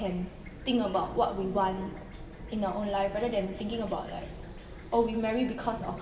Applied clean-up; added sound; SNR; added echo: none; Chirp, tweet / Fowl; 13 dB; reverberation time 2.4 s.